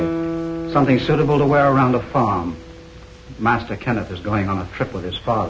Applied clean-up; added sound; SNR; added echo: none; Guitar; 11 dB; none.